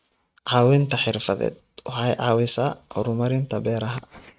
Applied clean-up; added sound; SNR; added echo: neural mask model RNNoise.